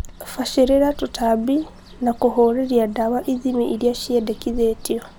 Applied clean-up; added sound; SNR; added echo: none; Bird; 16 dB; none.